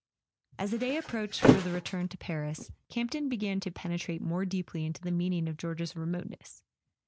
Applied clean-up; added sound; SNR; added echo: none; Thump, thud; -4 dB; none.